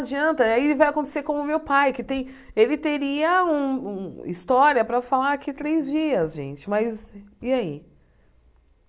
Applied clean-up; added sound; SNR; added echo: none; none; none; none.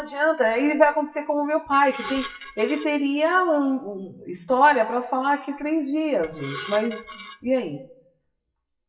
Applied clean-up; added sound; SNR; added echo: classical method WPE with log-MMSE.